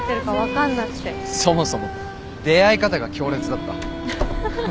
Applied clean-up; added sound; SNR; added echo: none; Door; 12 dB; none.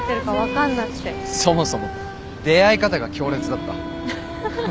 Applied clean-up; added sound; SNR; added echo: none; none; none; none.